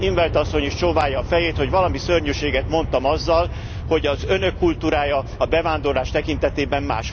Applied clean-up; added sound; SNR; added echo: none; Aircraft; 7 dB; none.